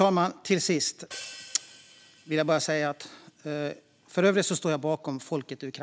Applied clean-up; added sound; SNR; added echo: none; Hi-hat; 20 dB; none.